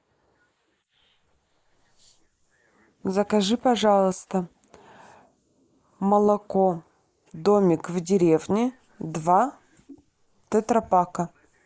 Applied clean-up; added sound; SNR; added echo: neural mask model Resemble Enhance denoiser.